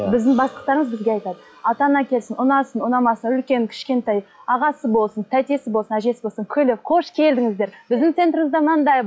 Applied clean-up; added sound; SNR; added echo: classical method log-MMSE.